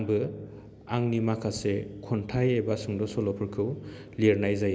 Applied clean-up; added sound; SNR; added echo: none; none; none; none.